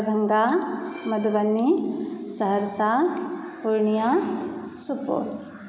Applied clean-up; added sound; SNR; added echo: none; none; none; none.